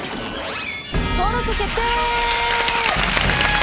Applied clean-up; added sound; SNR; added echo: none; Bird; 13 dB; none.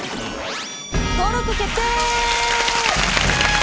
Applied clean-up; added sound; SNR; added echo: none; none; none; none.